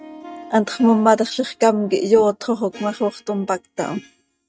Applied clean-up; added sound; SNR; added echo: neural mask model RNNoise.